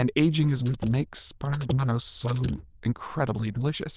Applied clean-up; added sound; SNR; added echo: neural diffusion model UNIVERSE++.